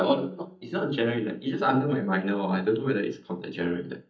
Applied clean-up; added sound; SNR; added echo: neural mask model DeepFilterNet 3.